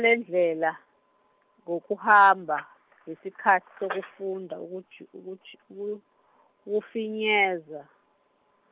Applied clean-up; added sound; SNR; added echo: none; none; none; none.